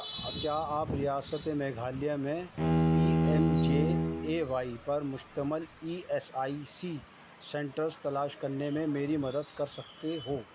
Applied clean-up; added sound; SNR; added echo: none; Bowed string instrument; -4 dB; none.